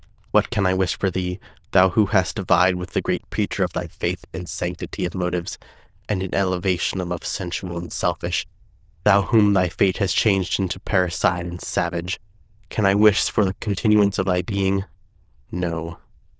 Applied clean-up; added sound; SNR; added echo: neural diffusion model UNIVERSE++.